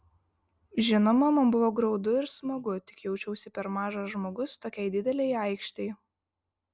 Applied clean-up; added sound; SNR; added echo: none; none; none; none.